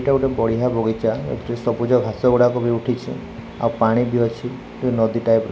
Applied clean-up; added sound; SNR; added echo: none; none; none; none.